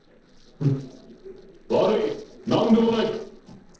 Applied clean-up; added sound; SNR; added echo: neural separator model SepFormer DNS4.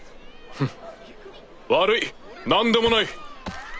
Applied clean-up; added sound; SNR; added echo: none; none; none; none.